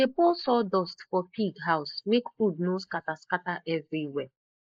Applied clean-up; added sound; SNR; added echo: neural mask model Resemble Enhance denoiser.